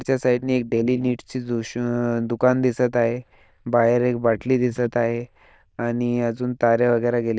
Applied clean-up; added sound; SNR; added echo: neural diffusion model UNIVERSE++.